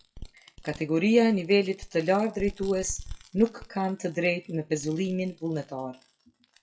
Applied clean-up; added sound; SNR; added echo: classical method WPE with log-MMSE.